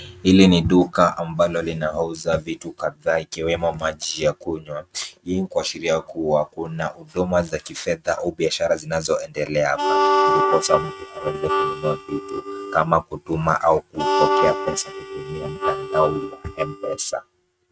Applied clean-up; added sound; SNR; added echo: neural mask model RNNoise.